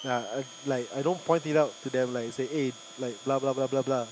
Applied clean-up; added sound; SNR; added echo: none; Domestic sounds, home sounds; 17 dB; none.